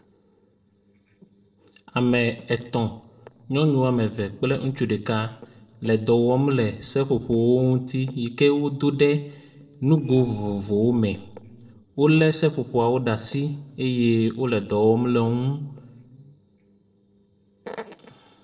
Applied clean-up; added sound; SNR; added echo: neural separator model SepFormer DNS4.